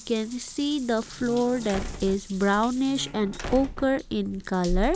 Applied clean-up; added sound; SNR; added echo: none; Slam + Drip / Trickle, dribble / Bathtub (filling or washing) / Water tap, faucet; 9 dB; none.